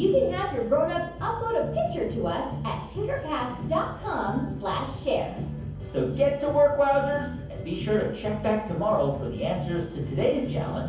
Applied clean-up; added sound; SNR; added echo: none; none; none; reverberation time 0.7 s.